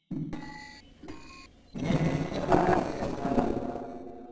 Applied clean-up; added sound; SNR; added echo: neural separator model SepFormer DNS4.